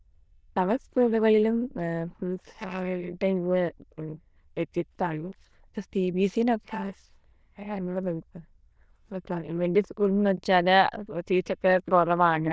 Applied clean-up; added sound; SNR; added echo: neural diffusion model UNIVERSE++.